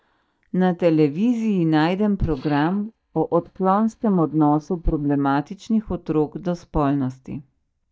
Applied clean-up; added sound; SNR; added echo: neural mask model DeepFilterNet 3.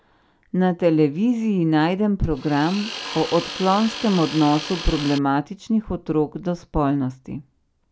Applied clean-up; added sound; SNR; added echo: none; Tools; 11 dB; none.